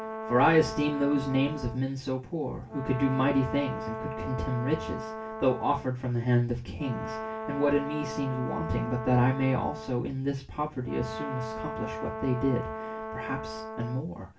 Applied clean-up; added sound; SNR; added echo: none; Brass instrument; 8 dB; reverberation time 0.2 s.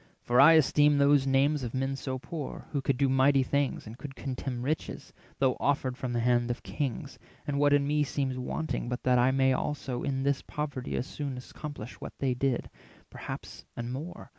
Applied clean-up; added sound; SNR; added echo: none; none; none; none.